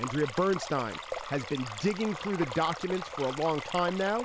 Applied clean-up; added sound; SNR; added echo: none; Stream; 9 dB; none.